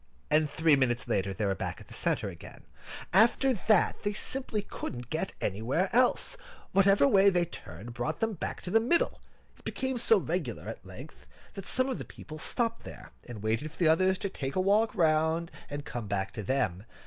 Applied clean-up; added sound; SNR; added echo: none; none; none; none.